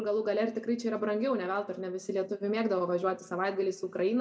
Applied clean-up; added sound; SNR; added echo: none; none; none; reverberation time 0.8 s.